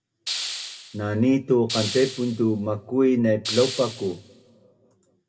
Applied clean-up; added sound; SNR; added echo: none; Hiss; 10 dB; reverberation time 0.2 s.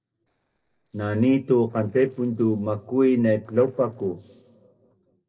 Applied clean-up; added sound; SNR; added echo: neural separator model SepFormer DNS4.